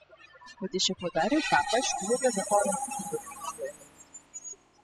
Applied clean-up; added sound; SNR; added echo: classical method spectral subtraction.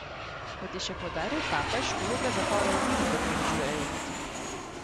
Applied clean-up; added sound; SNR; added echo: none; Aircraft; -4 dB; none.